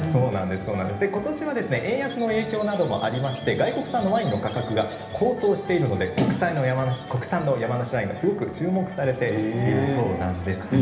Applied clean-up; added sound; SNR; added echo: none; Squeak; 20 dB; reverberation time 1.0 s.